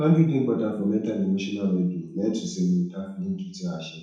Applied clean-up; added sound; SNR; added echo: none; none; none; reverberation time 0.6 s.